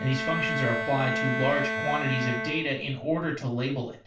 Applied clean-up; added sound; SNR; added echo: none; Bowed string instrument; 4 dB; reverberation time 0.3 s.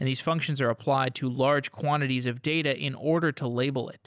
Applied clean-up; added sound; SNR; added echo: none; none; none; none.